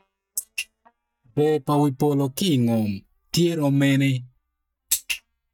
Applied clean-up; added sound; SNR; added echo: neural mask model DeepFilterNet 3.